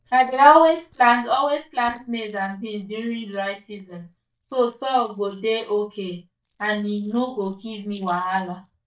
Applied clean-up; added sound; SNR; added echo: neural mask model DeepFilterNet 3.